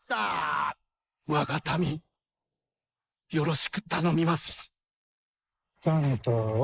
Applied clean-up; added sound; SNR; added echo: neural mask model Resemble Enhance denoiser.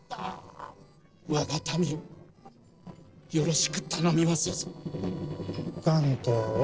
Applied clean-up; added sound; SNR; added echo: neural separator model SepFormer DNS4.